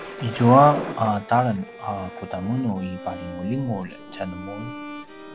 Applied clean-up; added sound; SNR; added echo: none; Bowed string instrument + Thunder; 13 dB; none.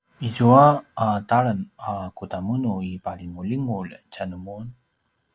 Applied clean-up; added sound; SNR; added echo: none; none; none; none.